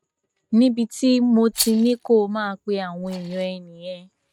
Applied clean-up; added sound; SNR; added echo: neural mask model RNNoise.